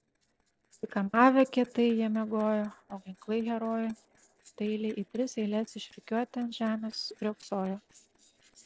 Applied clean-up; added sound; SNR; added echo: neural separator model SepFormer DNS4.